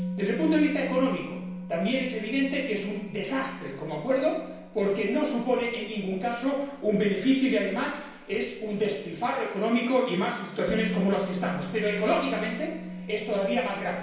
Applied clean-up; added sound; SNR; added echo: none; Musical instrument; 11 dB; reverberation time 0.9 s.